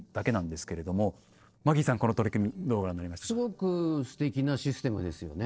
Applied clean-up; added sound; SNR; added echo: neural separator model SepFormer DNS4.